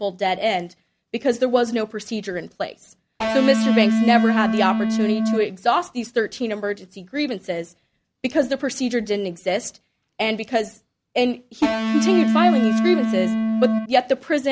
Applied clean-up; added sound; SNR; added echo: none; Electric guitar; -3 dB; none.